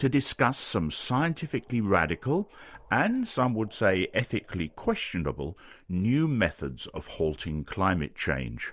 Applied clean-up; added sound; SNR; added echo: none; none; none; none.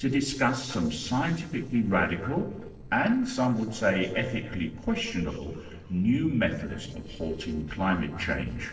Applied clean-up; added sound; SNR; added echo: neural separator model SepFormer DNS4.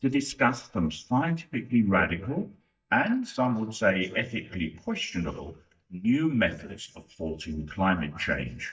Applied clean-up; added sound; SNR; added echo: neural mask model DeepFilterNet 3.